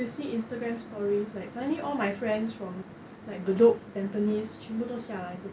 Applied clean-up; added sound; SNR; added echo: none; none; none; none.